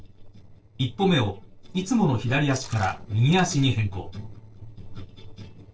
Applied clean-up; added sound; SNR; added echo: neural separator model SepFormer DNS4.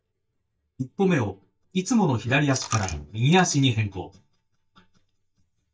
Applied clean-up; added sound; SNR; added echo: neural mask model DeepFilterNet 3.